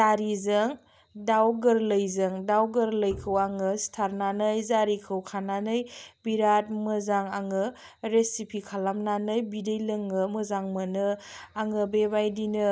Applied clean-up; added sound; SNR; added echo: none; Bowed string instrument; 19 dB; none.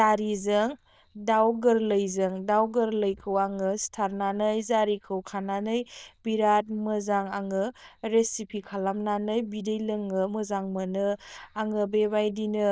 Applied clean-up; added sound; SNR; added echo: neural diffusion model UNIVERSE++.